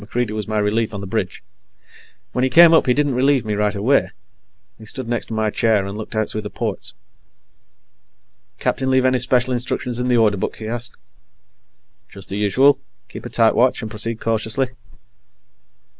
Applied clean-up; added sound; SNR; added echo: none; none; none; none.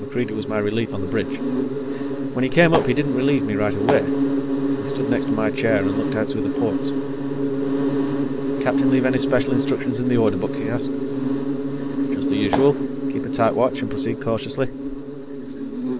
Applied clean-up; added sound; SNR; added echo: none; Fireworks + Insect; 0 dB; none.